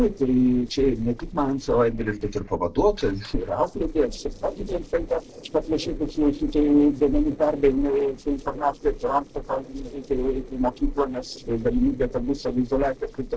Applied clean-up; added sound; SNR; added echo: neural separator model SepFormer DNS4.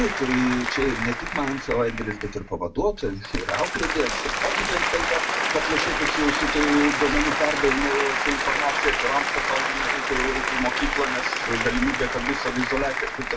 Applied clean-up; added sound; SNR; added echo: none; Applause; 0 dB; reverberation time 0.2 s.